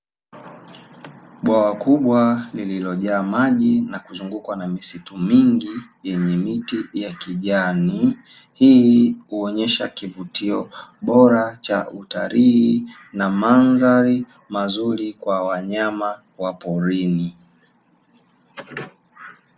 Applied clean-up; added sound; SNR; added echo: none; none; none; none.